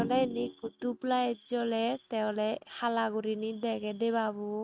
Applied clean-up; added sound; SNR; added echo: neural mask model RNNoise.